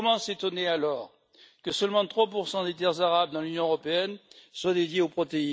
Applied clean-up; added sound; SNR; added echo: none; none; none; none.